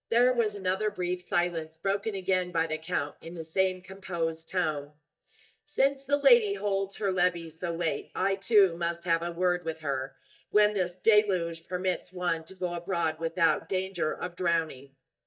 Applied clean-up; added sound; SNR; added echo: neural mask model DeepFilterNet 3.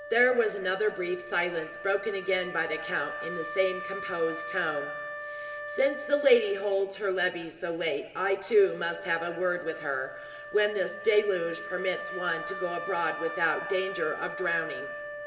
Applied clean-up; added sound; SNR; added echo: none; Wind instrument, woodwind instrument; 10 dB; reverberation time 1.9 s.